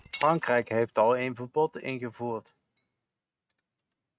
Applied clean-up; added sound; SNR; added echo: neural mask model RNNoise.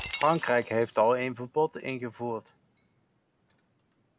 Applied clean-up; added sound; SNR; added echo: none; Shatter; 11 dB; none.